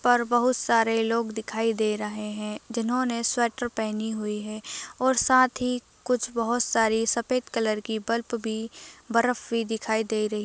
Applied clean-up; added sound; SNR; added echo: none; none; none; none.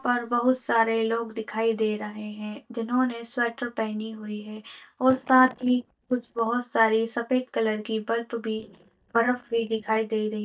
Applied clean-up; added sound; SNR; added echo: neural mask model DeepFilterNet 3.